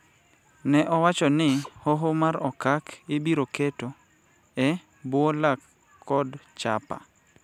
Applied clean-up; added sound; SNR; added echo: none; Drill; 19 dB; none.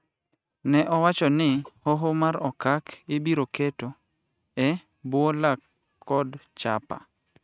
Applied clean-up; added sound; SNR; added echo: neural mask model RNNoise.